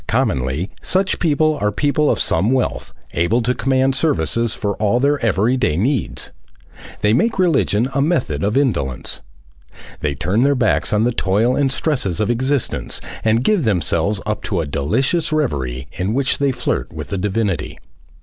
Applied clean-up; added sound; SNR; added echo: none; none; none; none.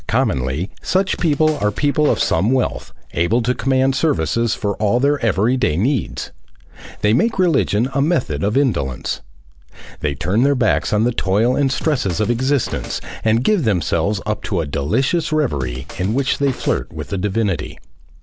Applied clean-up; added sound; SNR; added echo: none; Scratching (performance technique); 16 dB; none.